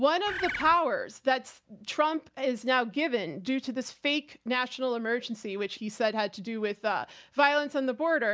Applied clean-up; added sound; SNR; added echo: none; Bird; 6 dB; none.